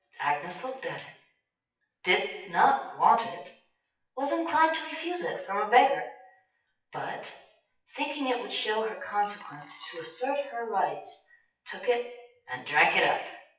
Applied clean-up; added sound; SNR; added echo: classical method WPE with log-MMSE.